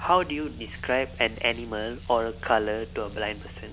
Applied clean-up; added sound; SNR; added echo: none; Car; 14 dB; none.